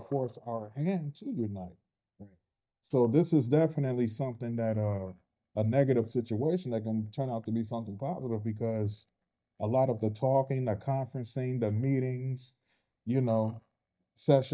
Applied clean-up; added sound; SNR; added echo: neural mask model DeepFilterNet 3.